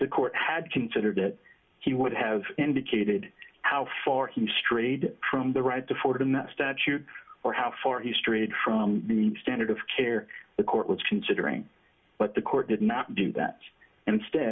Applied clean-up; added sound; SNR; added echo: none; none; none; reverberation time 0.2 s.